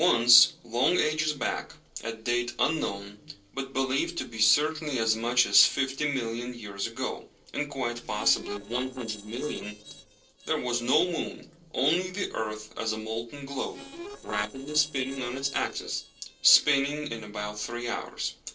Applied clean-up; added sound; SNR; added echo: neural separator model SepFormer DNS4.